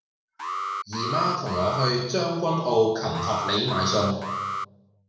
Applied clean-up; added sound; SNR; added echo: none; Alarm; 5 dB; reverberation time 1.0 s.